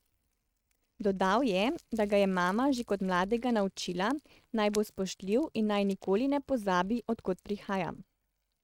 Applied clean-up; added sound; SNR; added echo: neural mask model RNNoise.